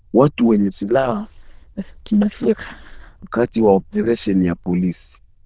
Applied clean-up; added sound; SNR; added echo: neural diffusion model UNIVERSE++.